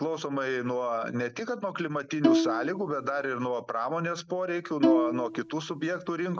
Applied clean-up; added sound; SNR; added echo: none; Bowed string instrument; -3 dB; none.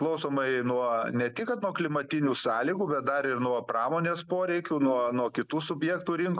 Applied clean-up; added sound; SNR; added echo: neural mask model Resemble Enhance denoiser.